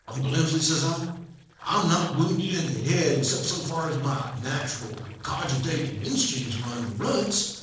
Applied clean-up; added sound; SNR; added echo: neural separator model SepFormer DNS4.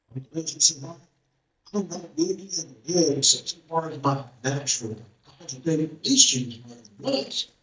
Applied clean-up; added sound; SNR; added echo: neural mask model DeepFilterNet 3.